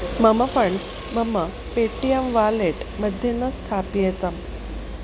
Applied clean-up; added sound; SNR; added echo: none; none; none; none.